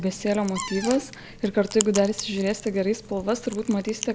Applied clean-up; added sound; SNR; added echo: none; Chewing, mastication + Cupboard open or close; 12 dB; none.